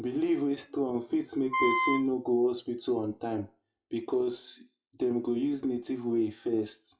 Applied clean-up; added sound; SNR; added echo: classical method WPE with log-MMSE.